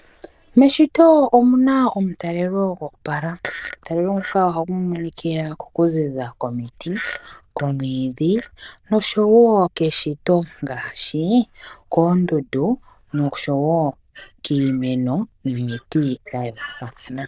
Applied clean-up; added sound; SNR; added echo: neural diffusion model UNIVERSE++.